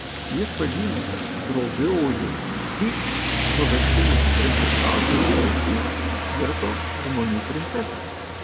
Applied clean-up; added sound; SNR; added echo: none; Rain; -5 dB; none.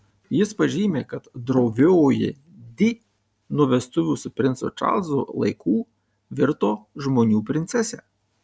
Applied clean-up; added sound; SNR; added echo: none; none; none; none.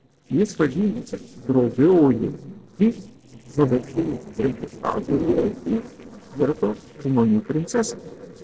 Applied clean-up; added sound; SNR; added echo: neural separator model SepFormer DNS4.